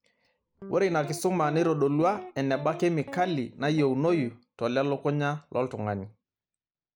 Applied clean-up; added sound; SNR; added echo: none; Guitar; 15 dB; none.